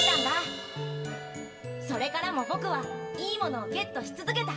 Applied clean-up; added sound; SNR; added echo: none; Crash cymbal; 4 dB; reverberation time 1.3 s.